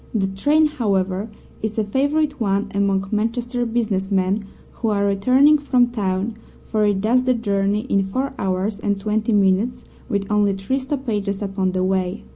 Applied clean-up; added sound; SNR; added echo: none; none; none; none.